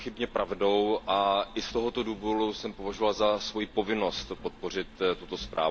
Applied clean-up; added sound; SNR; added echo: none; Engine; 18 dB; none.